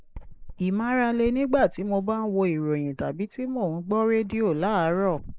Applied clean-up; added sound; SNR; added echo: neural mask model Resemble Enhance denoiser.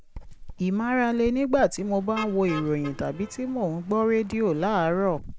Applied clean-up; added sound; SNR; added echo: none; Motor vehicle (road) + Writing; 15 dB; none.